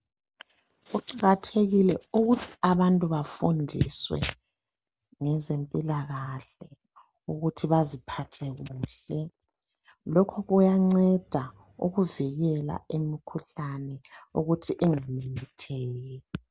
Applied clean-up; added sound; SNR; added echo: none; none; none; none.